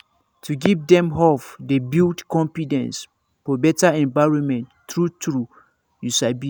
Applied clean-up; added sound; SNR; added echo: none; none; none; none.